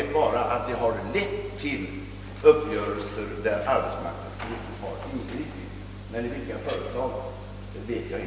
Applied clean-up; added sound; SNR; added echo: none; none; none; none.